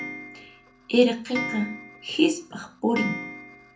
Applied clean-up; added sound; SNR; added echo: none; Clock; 10 dB; reverberation time 0.3 s.